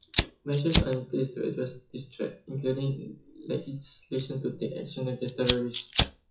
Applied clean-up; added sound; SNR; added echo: classical method WPE with log-MMSE.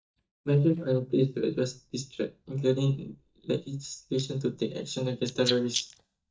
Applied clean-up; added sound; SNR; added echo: neural mask model DeepFilterNet 3.